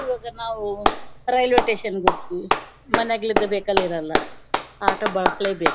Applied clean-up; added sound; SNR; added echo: none; Clapping; 0 dB; none.